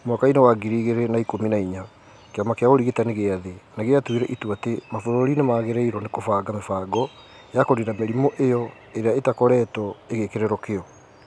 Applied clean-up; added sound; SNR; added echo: none; none; none; none.